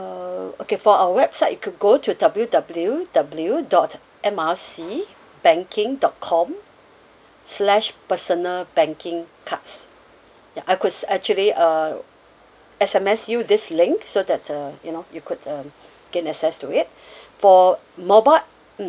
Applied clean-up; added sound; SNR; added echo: none; none; none; none.